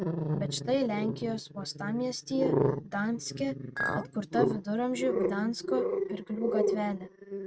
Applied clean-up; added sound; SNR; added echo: neural mask model RNNoise.